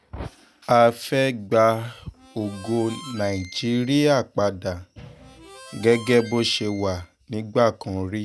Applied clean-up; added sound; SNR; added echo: none; Harmonica; 20 dB; none.